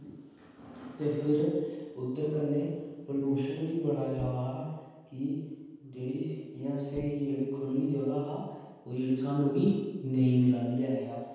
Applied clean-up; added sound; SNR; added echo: none; Bowed string instrument; 16 dB; reverberation time 1.2 s.